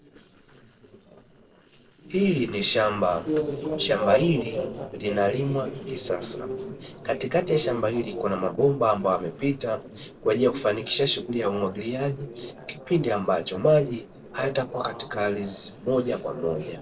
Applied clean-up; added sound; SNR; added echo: neural separator model SepFormer DNS4.